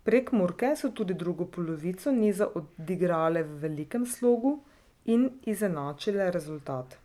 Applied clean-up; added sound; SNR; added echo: none; none; none; none.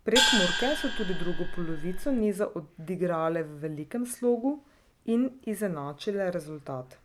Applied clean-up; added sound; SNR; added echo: none; Gong; -3 dB; none.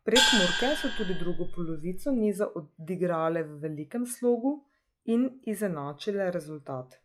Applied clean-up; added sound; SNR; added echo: classical method log-MMSE.